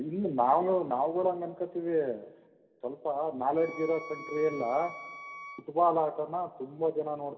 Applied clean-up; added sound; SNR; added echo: none; Wind instrument, woodwind instrument; 14 dB; reverberation time 1.3 s.